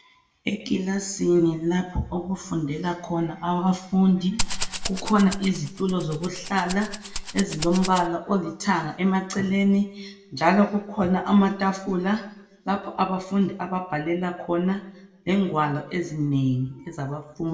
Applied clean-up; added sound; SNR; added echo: none; Rattle (instrument); 6 dB; reverberation time 0.6 s.